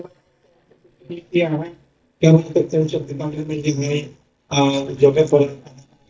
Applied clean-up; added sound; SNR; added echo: neural mask model DeepFilterNet 3.